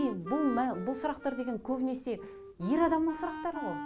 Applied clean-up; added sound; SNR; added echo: none; Wind instrument, woodwind instrument; 10 dB; none.